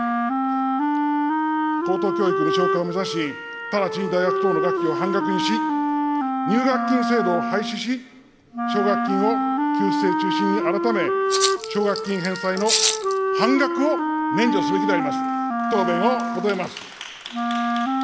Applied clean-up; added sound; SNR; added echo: none; Rattle (instrument) + Wind instrument, woodwind instrument; -2 dB; none.